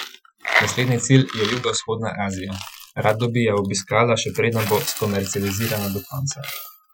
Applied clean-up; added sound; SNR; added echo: classical method Wiener filter.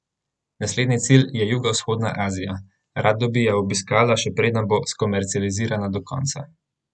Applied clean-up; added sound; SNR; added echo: none; none; none; none.